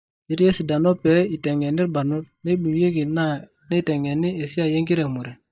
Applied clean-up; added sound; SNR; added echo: neural mask model DeepFilterNet 3.